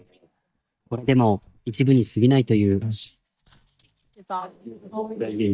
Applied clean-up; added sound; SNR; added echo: neural mask model DeepFilterNet 3.